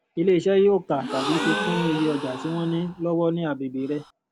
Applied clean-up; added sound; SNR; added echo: none; Gasp; 8 dB; none.